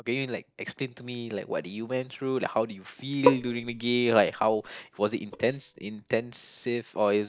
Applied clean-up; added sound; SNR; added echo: neural mask model DeepFilterNet 3.